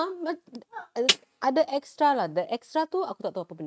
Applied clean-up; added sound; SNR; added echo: neural mask model RNNoise.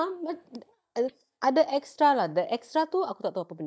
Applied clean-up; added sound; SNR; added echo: neural mask model DeepFilterNet 3.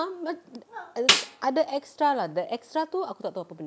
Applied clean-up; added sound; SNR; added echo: none; Snare drum; -2 dB; none.